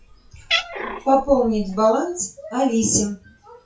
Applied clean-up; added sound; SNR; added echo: classical method WPE with log-MMSE.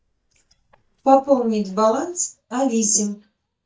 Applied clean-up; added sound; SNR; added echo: neural mask model DeepFilterNet 3.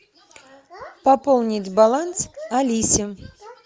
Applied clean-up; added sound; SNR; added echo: none; none; none; none.